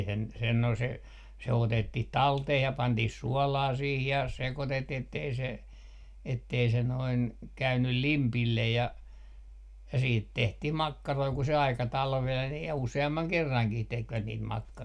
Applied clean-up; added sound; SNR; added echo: none; none; none; none.